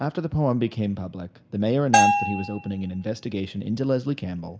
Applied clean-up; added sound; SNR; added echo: none; Bell; -2 dB; reverberation time 0.7 s.